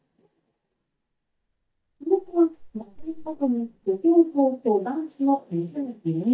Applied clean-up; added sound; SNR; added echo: neural mask model DeepFilterNet 3.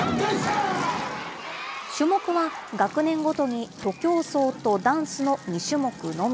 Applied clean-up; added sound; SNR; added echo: none; none; none; none.